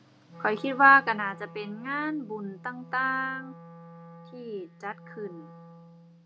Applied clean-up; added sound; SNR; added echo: none; Wind instrument, woodwind instrument; 19 dB; none.